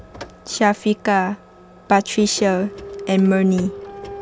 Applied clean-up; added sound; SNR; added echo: none; Printer; 16 dB; none.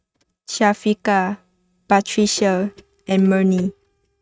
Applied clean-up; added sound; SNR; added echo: neural mask model RNNoise.